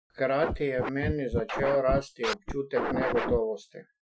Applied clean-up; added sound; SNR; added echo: classical method Wiener filter.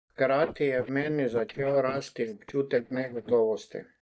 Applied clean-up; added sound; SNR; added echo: neural mask model DeepFilterNet 3.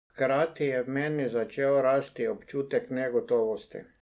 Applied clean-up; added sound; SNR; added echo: none; none; none; none.